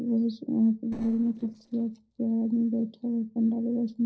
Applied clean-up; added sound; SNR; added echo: neural separator model SepFormer DNS4.